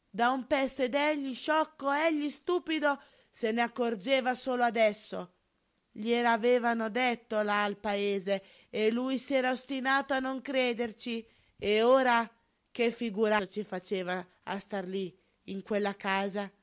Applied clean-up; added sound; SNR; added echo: none; none; none; none.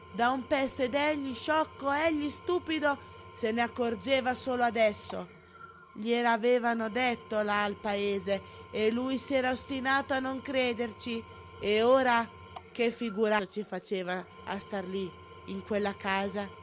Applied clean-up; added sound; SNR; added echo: none; Engine / Tools; 19 dB; none.